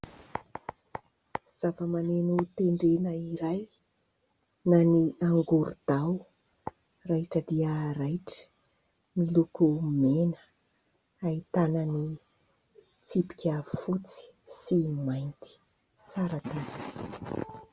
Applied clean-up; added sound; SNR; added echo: none; none; none; none.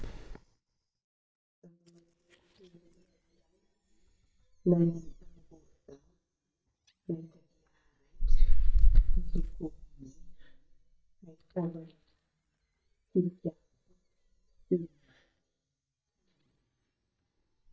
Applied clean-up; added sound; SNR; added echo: neural mask model DeepFilterNet 3.